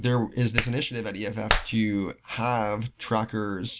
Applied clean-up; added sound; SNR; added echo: none; Clapping; 4 dB; none.